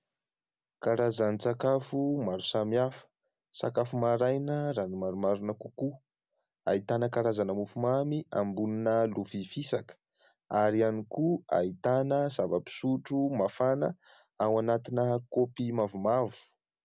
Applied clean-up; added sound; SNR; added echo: none; none; none; none.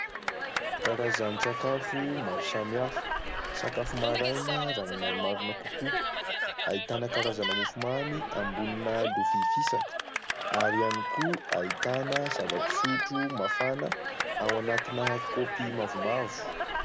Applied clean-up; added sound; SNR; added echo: none; Cheering; -1 dB; none.